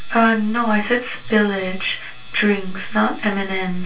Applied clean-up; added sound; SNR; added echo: none; none; none; reverberation time 0.2 s.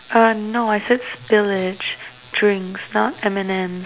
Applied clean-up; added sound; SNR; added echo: none; none; none; none.